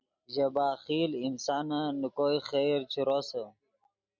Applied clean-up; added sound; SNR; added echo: none; none; none; none.